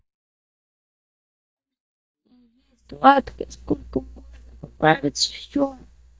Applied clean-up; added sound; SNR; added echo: neural mask model DeepFilterNet 3.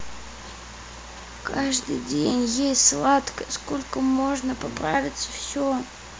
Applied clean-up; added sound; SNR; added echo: none; Brass instrument; 18 dB; none.